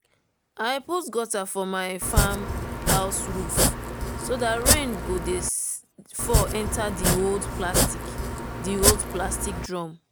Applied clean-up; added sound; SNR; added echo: none; Domestic sounds, home sounds; -3 dB; none.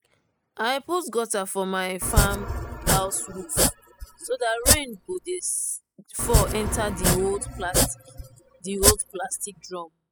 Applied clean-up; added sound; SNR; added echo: classical method spectral subtraction.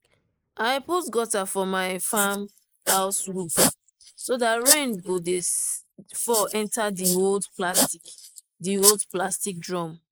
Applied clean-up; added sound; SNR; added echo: neural mask model Resemble Enhance denoiser.